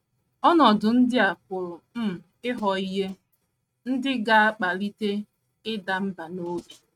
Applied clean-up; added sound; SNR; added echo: neural mask model RNNoise.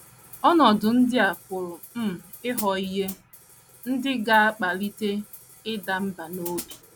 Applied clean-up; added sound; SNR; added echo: none; Hi-hat; 18 dB; none.